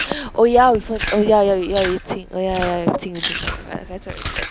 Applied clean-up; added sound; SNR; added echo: none; Chewing, mastication; 10 dB; none.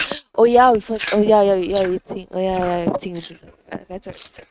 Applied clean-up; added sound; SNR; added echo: neural mask model RNNoise.